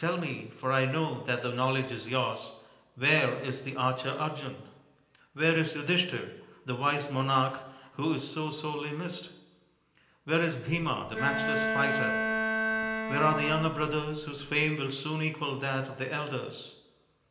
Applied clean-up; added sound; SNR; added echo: none; Bowed string instrument; 1 dB; reverberation time 0.8 s.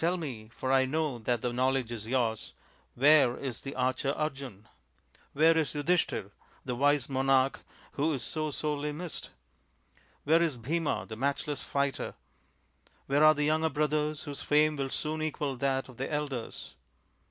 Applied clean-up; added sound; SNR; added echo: none; none; none; none.